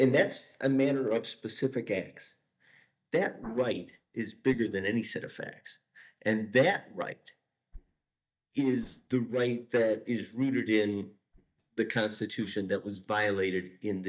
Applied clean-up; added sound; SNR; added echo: neural mask model DeepFilterNet 3.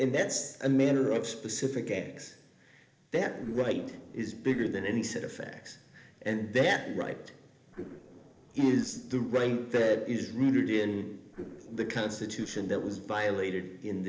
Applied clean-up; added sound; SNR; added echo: neural separator model SepFormer DNS4.